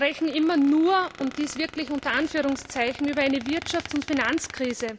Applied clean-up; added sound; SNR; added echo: none; Squeak; 16 dB; none.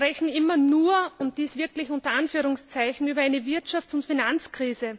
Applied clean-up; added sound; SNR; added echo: none; none; none; none.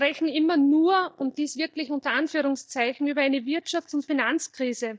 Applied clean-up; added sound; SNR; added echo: neural mask model DeepFilterNet 3.